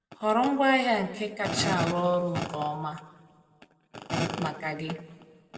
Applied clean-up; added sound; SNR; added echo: none; none; none; reverberation time 1.2 s.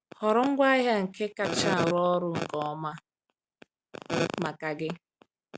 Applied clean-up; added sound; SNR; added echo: none; none; none; none.